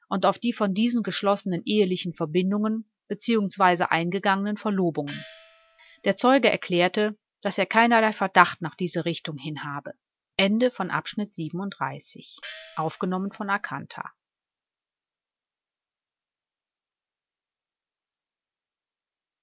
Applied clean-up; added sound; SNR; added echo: none; Gong; 19 dB; none.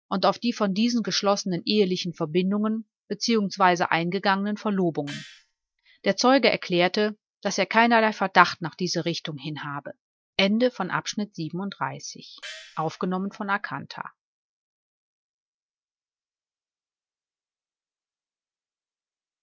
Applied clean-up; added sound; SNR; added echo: neural mask model DeepFilterNet 3.